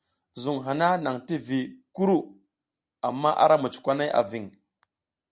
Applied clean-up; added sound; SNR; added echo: none; none; none; none.